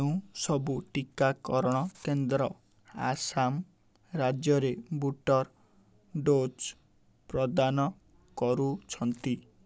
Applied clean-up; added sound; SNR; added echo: none; none; none; none.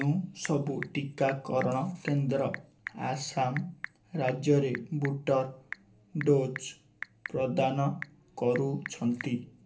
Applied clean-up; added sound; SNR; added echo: none; Telephone / Typing; 15 dB; reverberation time 0.3 s.